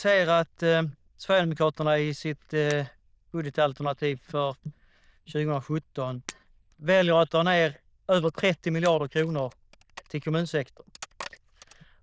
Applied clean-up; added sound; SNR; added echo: neural diffusion model UNIVERSE++.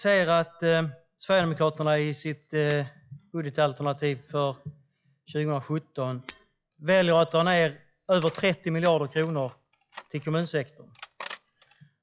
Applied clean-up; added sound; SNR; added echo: classical method log-MMSE.